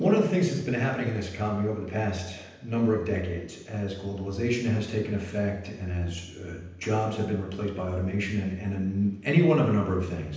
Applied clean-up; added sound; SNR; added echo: none; none; none; reverberation time 0.9 s.